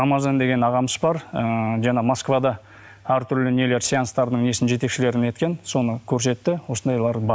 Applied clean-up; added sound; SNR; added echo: none; none; none; none.